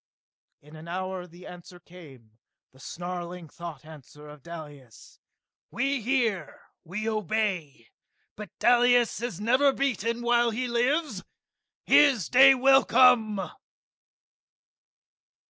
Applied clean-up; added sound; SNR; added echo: none; none; none; none.